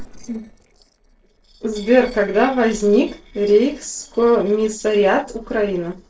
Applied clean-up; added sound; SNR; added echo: neural separator model SepFormer DNS4.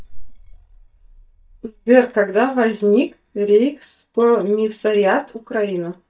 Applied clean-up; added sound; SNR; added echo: neural mask model DeepFilterNet 3.